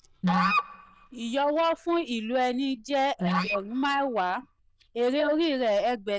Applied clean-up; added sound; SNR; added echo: neural diffusion model UNIVERSE++.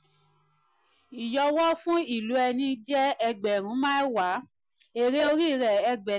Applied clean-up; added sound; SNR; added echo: none; none; none; none.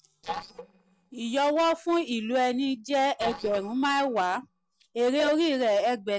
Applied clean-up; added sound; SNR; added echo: neural separator model SepFormer DNS4.